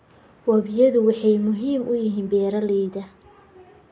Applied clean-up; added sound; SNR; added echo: none; none; none; none.